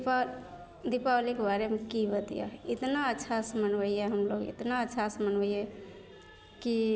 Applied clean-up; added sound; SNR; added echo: none; none; none; none.